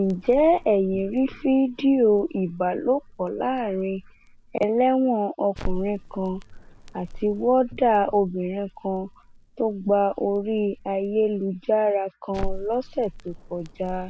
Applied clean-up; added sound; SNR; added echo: none; Crackle; 13 dB; none.